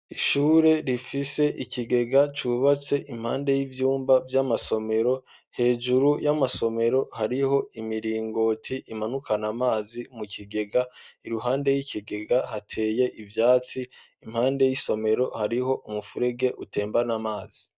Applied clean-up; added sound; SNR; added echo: none; none; none; none.